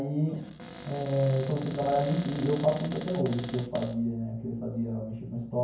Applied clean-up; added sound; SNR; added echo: none; Cupboard open or close; 12 dB; reverberation time 0.9 s.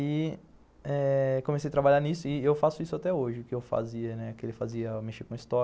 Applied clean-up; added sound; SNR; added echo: none; none; none; none.